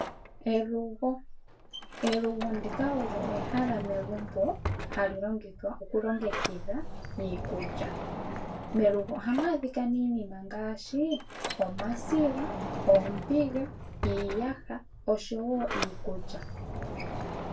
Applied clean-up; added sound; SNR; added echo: none; Sliding door; 6 dB; reverberation time 0.2 s.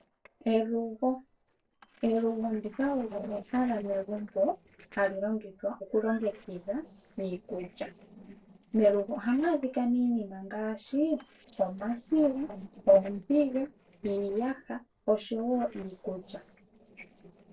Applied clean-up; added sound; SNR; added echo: neural separator model SepFormer DNS4.